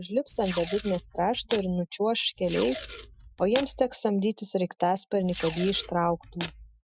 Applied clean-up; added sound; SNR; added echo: classical method Wiener filter.